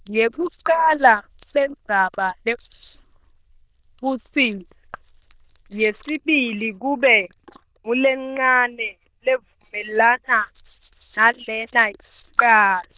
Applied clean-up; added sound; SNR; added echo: neural diffusion model UNIVERSE++.